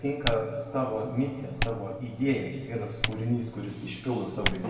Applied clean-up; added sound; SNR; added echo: none; Typing; 5 dB; reverberation time 1.9 s.